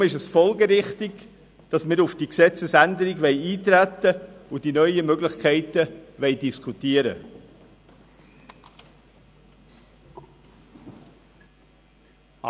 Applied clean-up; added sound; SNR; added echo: none; none; none; none.